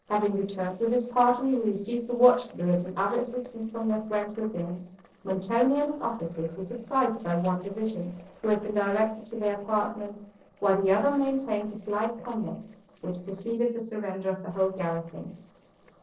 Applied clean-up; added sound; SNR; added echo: neural separator model SepFormer DNS4.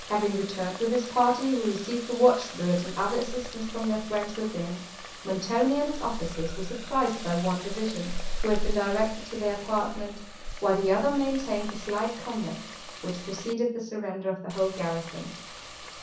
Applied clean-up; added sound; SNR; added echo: none; Water tap, faucet; 8 dB; reverberation time 0.6 s.